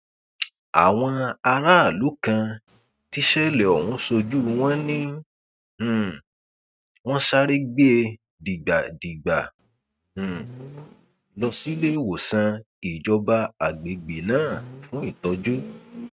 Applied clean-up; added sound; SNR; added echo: neural mask model RNNoise.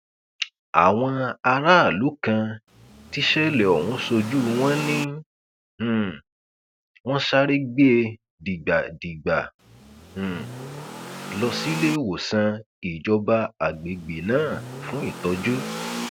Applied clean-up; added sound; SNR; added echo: none; Accelerating, revving, vroom / Car; 10 dB; none.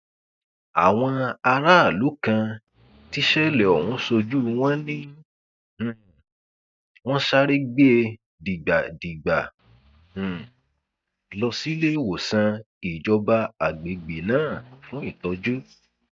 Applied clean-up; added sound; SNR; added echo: neural mask model DeepFilterNet 3.